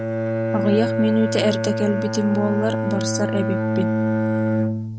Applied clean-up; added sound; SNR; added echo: none; Bowed string instrument; -1 dB; none.